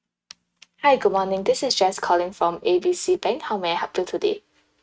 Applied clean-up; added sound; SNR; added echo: neural mask model RNNoise.